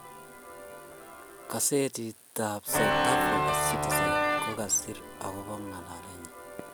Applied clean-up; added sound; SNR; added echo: none; Organ; -3 dB; none.